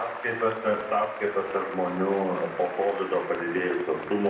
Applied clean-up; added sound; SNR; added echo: none; Applause / Cheering; 11 dB; reverberation time 0.7 s.